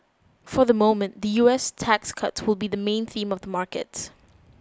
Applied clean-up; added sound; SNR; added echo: none; none; none; none.